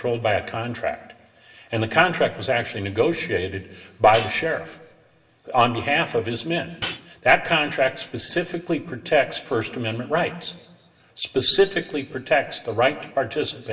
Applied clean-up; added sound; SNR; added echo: none; Hi-hat; 8 dB; reverberation time 1.1 s.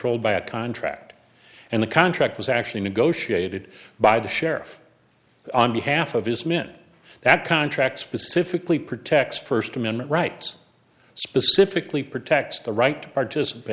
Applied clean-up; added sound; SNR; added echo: none; none; none; none.